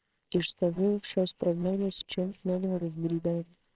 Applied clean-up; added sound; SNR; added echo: neural separator model SepFormer WHAMR!.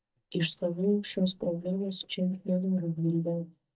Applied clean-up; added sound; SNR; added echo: neural mask model DeepFilterNet 3.